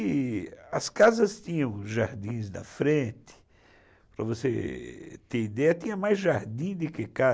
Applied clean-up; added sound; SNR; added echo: none; none; none; none.